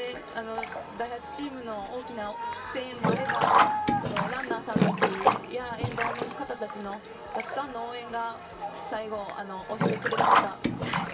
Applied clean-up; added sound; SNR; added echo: none; Sink (filling or washing); -4 dB; reverberation time 2.3 s.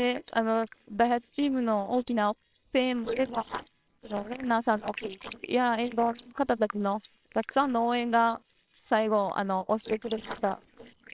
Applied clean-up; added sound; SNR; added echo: neural separator model SepFormer WHAMR!.